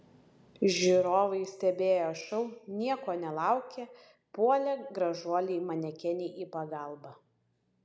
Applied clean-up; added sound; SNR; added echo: none; none; none; none.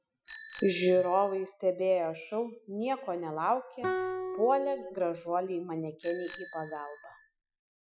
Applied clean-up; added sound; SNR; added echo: classical method Wiener filter.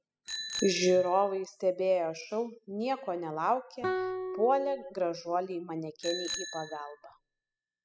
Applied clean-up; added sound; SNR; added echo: classical method spectral subtraction.